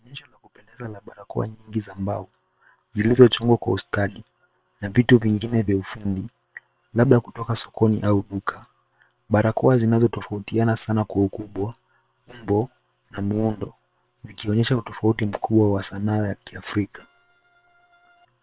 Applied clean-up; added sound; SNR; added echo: neural separator model SepFormer WHAM!.